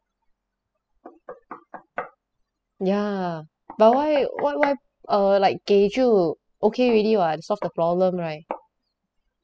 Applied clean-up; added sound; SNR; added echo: classical method spectral subtraction.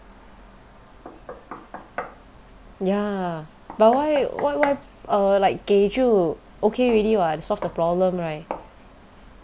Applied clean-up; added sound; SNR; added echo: none; Knock; 16 dB; none.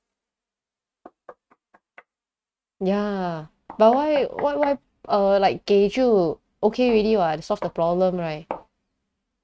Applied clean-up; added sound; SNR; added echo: neural mask model RNNoise.